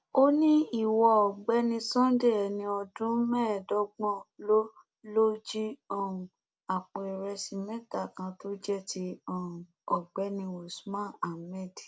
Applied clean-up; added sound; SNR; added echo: none; none; none; none.